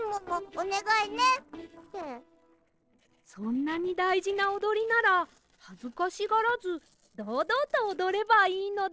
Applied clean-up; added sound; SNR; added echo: neural separator model SepFormer DNS4.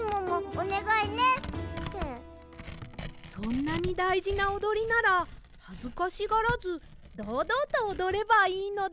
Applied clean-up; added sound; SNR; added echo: none; Tearing; 13 dB; none.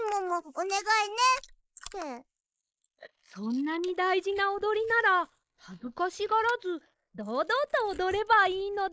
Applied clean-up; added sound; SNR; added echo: neural mask model Resemble Enhance denoiser.